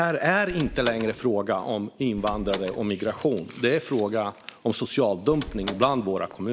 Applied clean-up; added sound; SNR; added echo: none; Door; 11 dB; none.